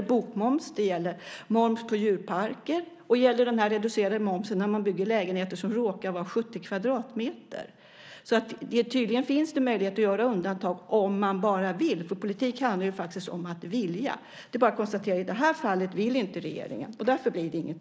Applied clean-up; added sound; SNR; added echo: none; none; none; none.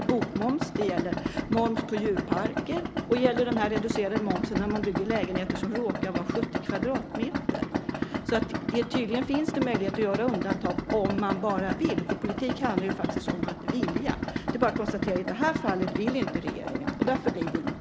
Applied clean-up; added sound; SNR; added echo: none; Idling; 1 dB; none.